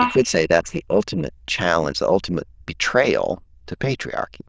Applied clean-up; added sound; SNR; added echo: neural diffusion model UNIVERSE++.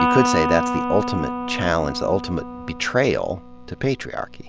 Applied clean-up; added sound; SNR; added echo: none; Electric guitar; 3 dB; none.